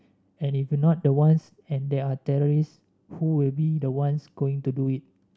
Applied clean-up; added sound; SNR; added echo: none; none; none; none.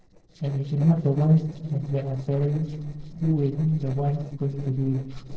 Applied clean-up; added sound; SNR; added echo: neural separator model SepFormer DNS4.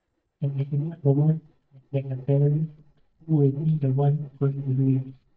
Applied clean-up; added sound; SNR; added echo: neural mask model DeepFilterNet 3.